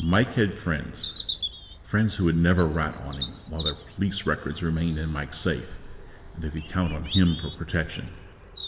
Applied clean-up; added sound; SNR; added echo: none; Bird vocalization, bird call, bird song; 12 dB; reverberation time 1.7 s.